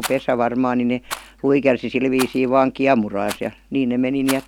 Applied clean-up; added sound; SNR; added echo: none; Rattle; 16 dB; none.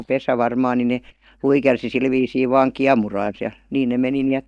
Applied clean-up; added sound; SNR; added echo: neural mask model DeepFilterNet 3.